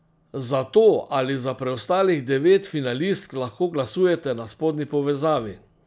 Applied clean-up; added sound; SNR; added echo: none; none; none; none.